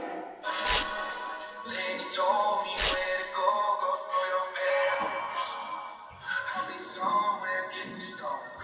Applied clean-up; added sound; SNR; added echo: none; Tearing; 4 dB; reverberation time 2.0 s.